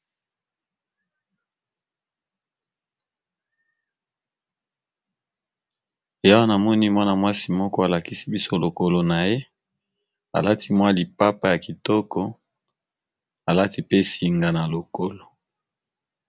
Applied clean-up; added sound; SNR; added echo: none; none; none; none.